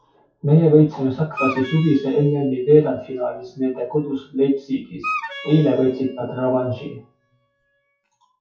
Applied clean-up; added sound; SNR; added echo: classical method WPE with log-MMSE.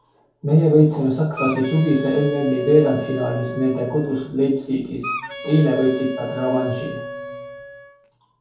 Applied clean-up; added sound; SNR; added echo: none; Wind instrument, woodwind instrument; 11 dB; reverberation time 0.6 s.